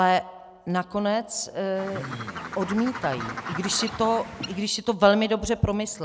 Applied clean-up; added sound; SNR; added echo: none; Bird; 9 dB; none.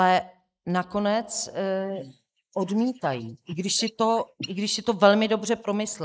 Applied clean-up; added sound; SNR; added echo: neural mask model Resemble Enhance denoiser.